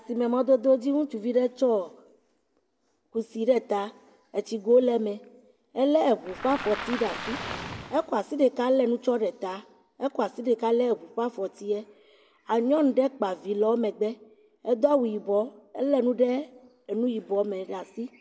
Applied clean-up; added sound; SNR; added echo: none; Waves, surf; 10 dB; none.